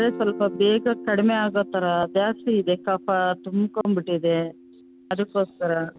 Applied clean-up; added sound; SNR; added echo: none; Guitar; 16 dB; none.